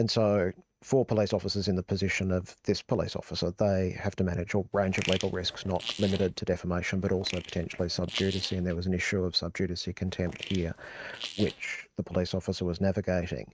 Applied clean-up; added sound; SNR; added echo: neural mask model RNNoise.